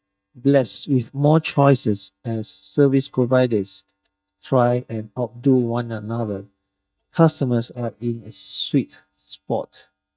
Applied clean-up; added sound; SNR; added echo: neural mask model DeepFilterNet 3.